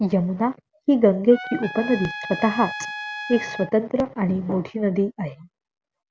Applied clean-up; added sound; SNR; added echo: none; Trumpet; 11 dB; none.